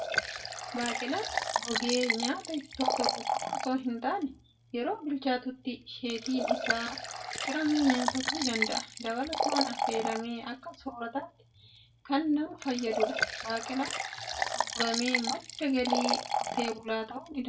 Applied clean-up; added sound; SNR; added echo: none; Liquid; 1 dB; reverberation time 0.2 s.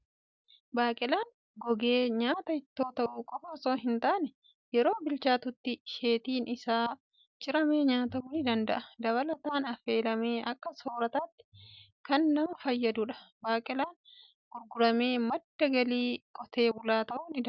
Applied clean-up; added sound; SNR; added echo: none; none; none; none.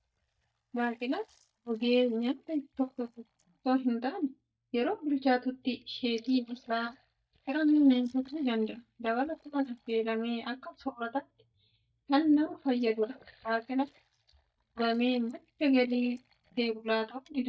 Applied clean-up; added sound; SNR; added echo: neural mask model DeepFilterNet 3.